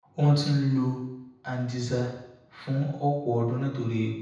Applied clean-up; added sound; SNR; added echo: none; none; none; reverberation time 0.9 s.